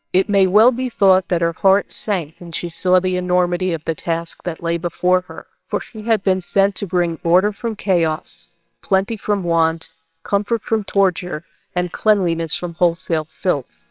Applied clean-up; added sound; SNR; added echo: neural separator model SepFormer WHAMR!.